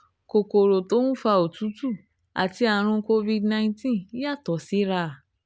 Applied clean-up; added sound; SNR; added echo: none; none; none; none.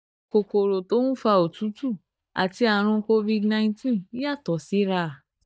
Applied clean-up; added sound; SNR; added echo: neural mask model DeepFilterNet 3.